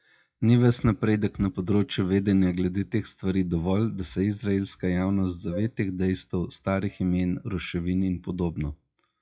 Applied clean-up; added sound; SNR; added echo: classical method WPE with log-MMSE.